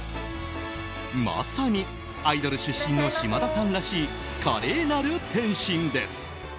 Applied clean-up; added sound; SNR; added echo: none; none; none; none.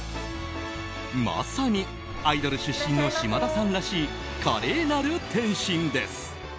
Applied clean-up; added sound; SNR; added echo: none; Boom; 17 dB; none.